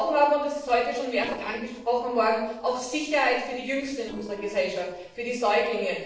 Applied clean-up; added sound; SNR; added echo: neural separator model SepFormer DNS4.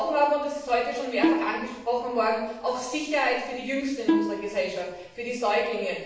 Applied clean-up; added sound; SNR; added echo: none; Plucked string instrument; 1 dB; reverberation time 0.7 s.